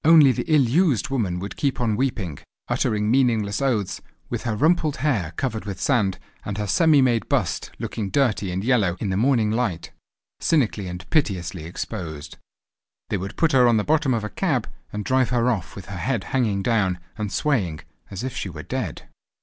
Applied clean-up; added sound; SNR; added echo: none; none; none; none.